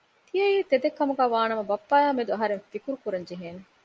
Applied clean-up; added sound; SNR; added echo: none; none; none; none.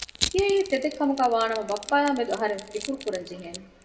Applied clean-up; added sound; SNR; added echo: none; Crushing; 11 dB; reverberation time 1.6 s.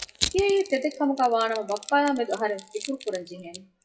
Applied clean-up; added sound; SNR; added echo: classical method WPE with log-MMSE.